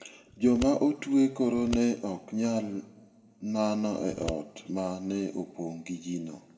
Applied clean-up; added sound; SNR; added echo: none; Scissors; 13 dB; reverberation time 1.1 s.